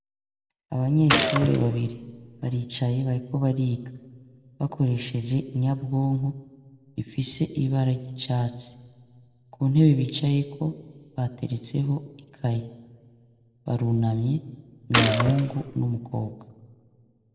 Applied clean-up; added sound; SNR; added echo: none; Gunshot, gunfire; 0 dB; reverberation time 1.3 s.